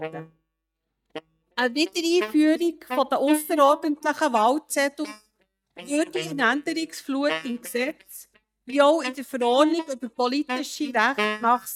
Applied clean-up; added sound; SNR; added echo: neural mask model DeepFilterNet 3.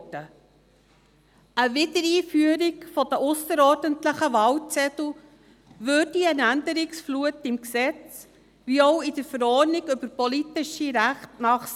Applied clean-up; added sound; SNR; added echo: none; none; none; none.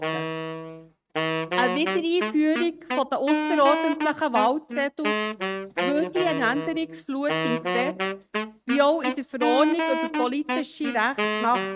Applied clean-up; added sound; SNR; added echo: neural mask model RNNoise.